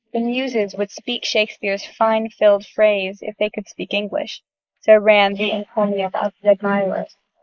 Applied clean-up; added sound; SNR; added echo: neural mask model Resemble Enhance denoiser.